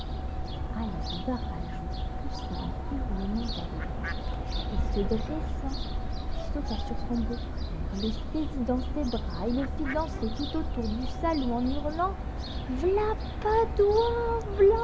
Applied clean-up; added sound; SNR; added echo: none; Fowl; 1 dB; none.